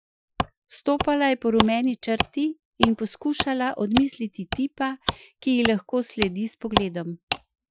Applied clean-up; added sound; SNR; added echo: classical method Wiener filter.